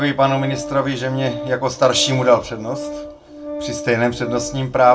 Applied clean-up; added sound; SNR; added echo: none; Organ; 11 dB; reverberation time 0.2 s.